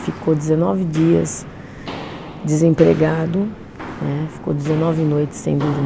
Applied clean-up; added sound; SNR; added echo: none; Walk, footsteps; 13 dB; none.